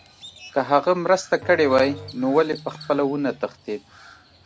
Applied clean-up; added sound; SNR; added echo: none; Crow + Musical instrument; 19 dB; none.